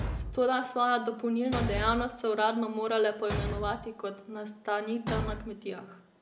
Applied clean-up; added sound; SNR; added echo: none; Thump, thud; 7 dB; none.